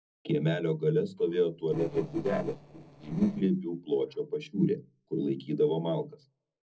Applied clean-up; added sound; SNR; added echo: neural separator model SepFormer DNS4.